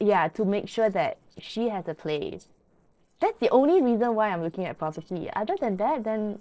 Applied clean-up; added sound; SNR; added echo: neural separator model SepFormer DNS4.